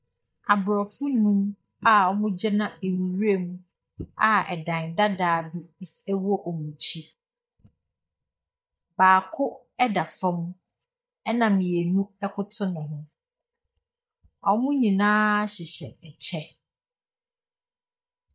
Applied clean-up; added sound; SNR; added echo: neural mask model DeepFilterNet 3.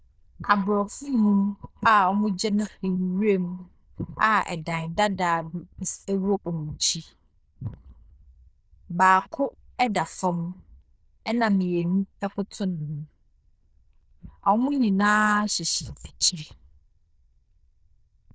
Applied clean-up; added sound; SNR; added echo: neural diffusion model UNIVERSE++.